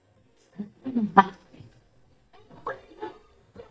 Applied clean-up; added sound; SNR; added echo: neural mask model DeepFilterNet 3.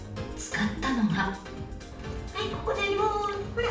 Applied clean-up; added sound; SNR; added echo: none; Gurgling; 16 dB; reverberation time 0.5 s.